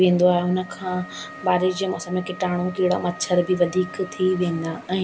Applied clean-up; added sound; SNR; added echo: none; Wind instrument, woodwind instrument; 19 dB; none.